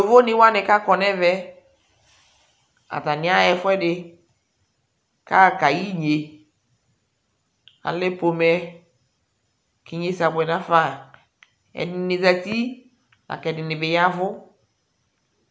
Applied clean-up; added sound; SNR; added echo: none; none; none; none.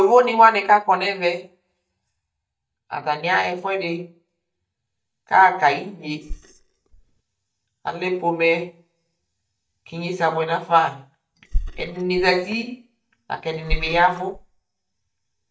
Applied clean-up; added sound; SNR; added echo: neural mask model DeepFilterNet 3.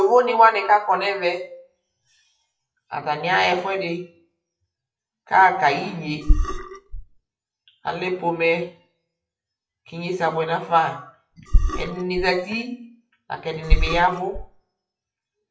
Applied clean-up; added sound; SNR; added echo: classical method WPE with log-MMSE.